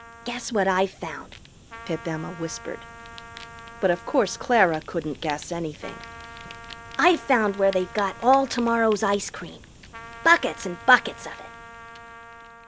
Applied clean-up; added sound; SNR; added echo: none; Trumpet + Fire; 17 dB; none.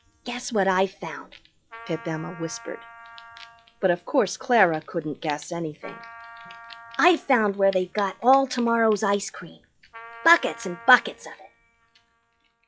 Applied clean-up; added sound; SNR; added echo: classical method log-MMSE.